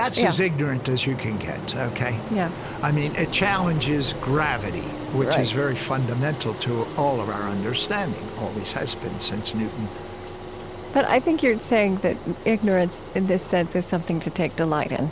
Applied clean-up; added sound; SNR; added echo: none; Engine; 10 dB; none.